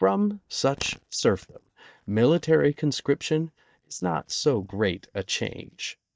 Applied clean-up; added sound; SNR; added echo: neural mask model DeepFilterNet 3.